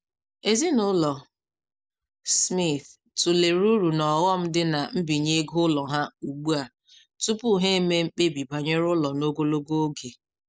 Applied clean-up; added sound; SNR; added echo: none; none; none; none.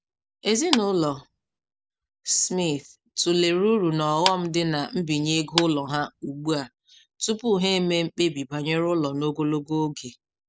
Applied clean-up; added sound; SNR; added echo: none; Clapping; 8 dB; none.